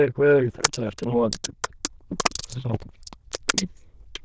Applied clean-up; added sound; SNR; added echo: neural diffusion model UNIVERSE++.